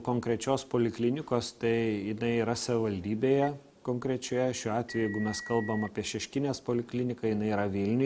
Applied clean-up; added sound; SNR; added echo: none; Telephone; 16 dB; none.